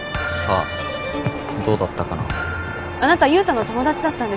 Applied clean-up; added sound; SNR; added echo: none; Thump, thud; 11 dB; none.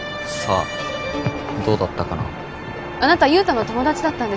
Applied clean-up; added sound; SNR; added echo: none; none; none; none.